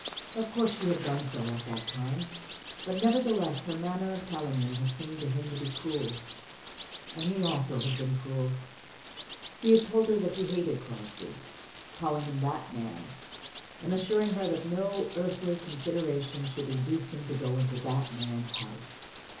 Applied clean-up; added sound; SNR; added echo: none; Bird vocalization, bird call, bird song; 6 dB; reverberation time 0.7 s.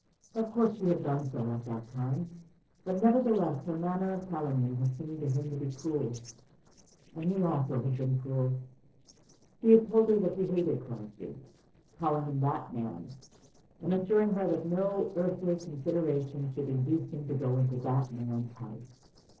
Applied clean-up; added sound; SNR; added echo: neural separator model SepFormer DNS4.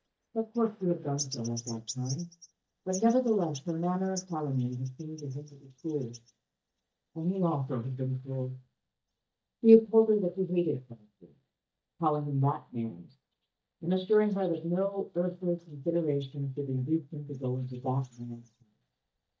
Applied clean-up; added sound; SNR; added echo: neural mask model DeepFilterNet 3.